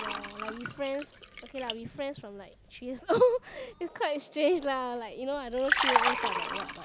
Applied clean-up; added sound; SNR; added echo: none; Liquid; 2 dB; none.